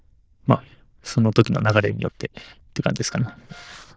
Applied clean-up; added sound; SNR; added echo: neural diffusion model UNIVERSE++.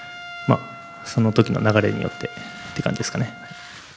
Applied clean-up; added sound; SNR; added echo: none; Trumpet; 16 dB; none.